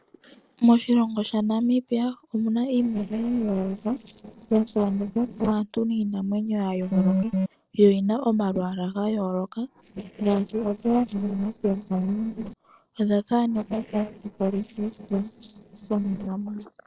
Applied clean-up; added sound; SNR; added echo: neural separator model SepFormer DNS4.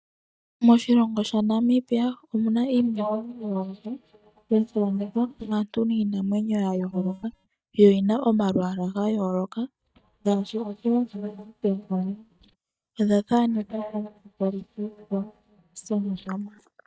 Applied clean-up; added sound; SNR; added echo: neural mask model DeepFilterNet 3.